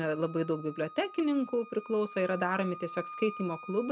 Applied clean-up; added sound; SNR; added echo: none; Wind instrument, woodwind instrument; 14 dB; none.